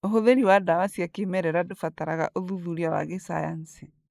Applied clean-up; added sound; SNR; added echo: neural mask model Resemble Enhance denoiser.